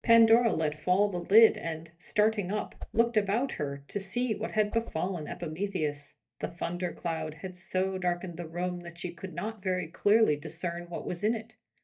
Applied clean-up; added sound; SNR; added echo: neural mask model DeepFilterNet 3.